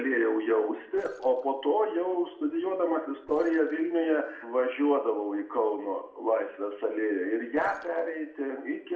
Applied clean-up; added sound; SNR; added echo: neural separator model SepFormer DNS4.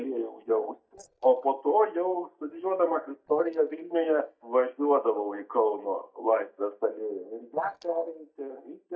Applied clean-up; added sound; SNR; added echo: neural mask model DeepFilterNet 3.